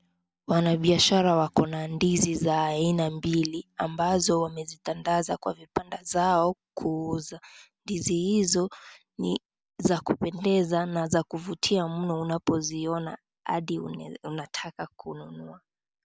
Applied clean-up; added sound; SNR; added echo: none; none; none; none.